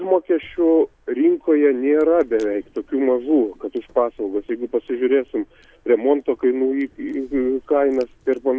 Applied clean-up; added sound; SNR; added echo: none; none; none; none.